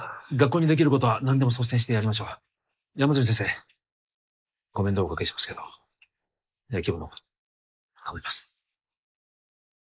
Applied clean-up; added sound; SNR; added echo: neural mask model Resemble Enhance denoiser.